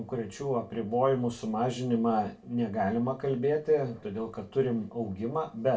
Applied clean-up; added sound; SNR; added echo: none; none; none; reverberation time 0.2 s.